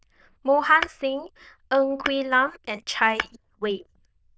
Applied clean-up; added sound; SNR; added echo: neural diffusion model UNIVERSE++.